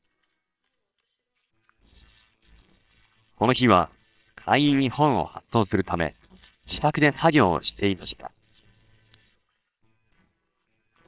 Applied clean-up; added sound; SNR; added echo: neural separator model SepFormer WHAMR!.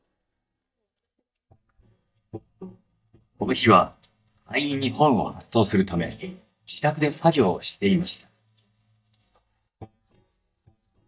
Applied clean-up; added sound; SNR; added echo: neural mask model DeepFilterNet 3.